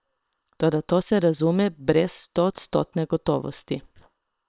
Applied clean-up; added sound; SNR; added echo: neural separator model SepFormer WHAM!.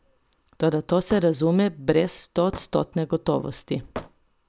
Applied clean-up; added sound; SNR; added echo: none; Hammer / Wood; 19 dB; none.